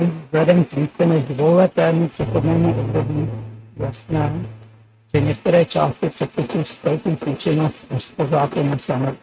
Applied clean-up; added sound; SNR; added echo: neural mask model RNNoise.